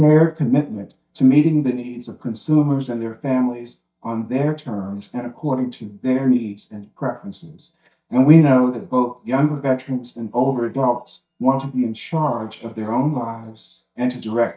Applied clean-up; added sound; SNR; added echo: neural mask model DeepFilterNet 3.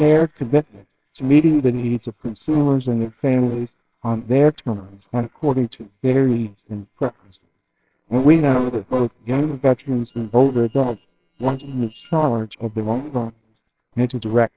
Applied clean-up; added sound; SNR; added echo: neural separator model SepFormer WHAMR!.